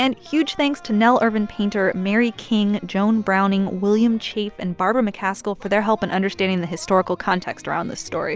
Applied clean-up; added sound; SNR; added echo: none; none; none; none.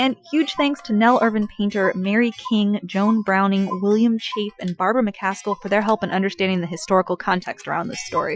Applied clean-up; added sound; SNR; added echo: classical method Wiener filter.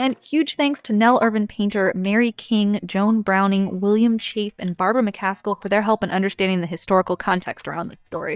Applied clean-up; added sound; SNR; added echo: neural mask model DeepFilterNet 3.